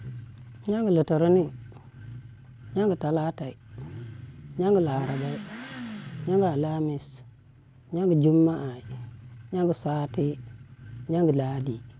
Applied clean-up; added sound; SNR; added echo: none; Motorcycle / Accelerating, revving, vroom; 14 dB; none.